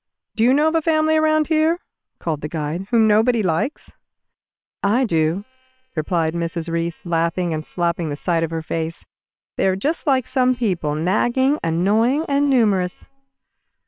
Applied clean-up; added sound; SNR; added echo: neural separator model SepFormer WHAM!.